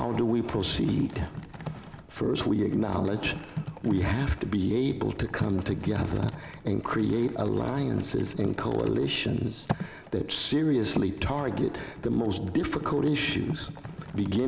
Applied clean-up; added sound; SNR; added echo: none; Typing; 12 dB; reverberation time 0.5 s.